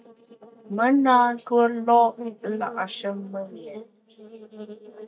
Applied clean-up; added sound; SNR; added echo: neural mask model DeepFilterNet 3.